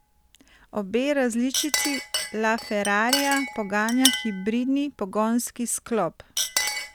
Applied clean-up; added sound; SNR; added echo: none; Chink, clink; 5 dB; none.